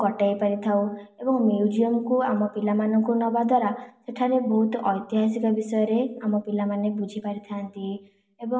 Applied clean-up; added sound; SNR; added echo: none; none; none; reverberation time 0.6 s.